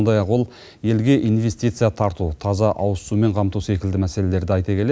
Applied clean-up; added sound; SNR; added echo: none; none; none; none.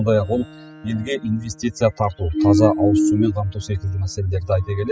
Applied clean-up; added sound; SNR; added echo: classical method spectral subtraction.